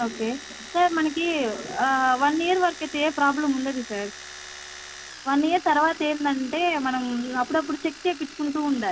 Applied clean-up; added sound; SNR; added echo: none; Domestic sounds, home sounds; 16 dB; none.